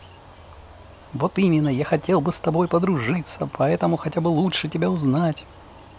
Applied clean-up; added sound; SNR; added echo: none; none; none; none.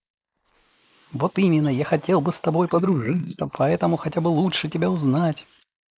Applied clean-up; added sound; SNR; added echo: neural mask model Resemble Enhance denoiser.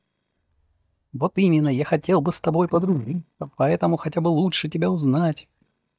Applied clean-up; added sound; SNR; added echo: neural mask model DeepFilterNet 3.